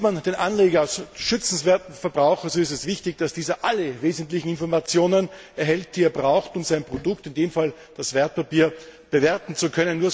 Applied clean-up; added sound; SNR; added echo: none; none; none; none.